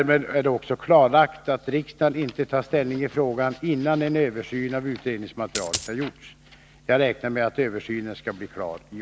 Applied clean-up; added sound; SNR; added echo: none; Coin (dropping); 7 dB; none.